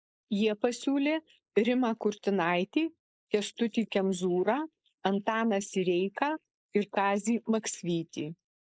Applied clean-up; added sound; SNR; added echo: neural mask model Resemble Enhance denoiser.